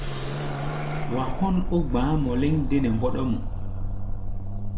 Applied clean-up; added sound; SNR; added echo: none; Car passing by / Accelerating, revving, vroom; 0 dB; reverberation time 0.4 s.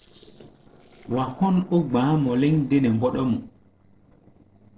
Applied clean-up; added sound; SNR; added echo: neural separator model SepFormer DNS4.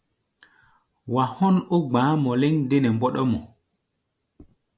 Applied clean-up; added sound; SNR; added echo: none; none; none; none.